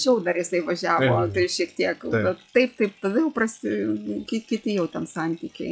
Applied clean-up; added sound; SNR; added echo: classical method log-MMSE.